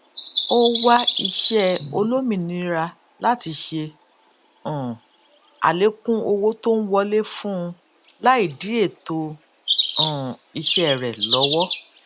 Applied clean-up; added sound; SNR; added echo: none; Bird vocalization, bird call, bird song; 7 dB; none.